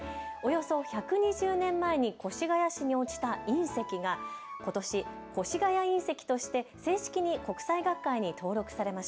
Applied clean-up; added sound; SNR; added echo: none; none; none; none.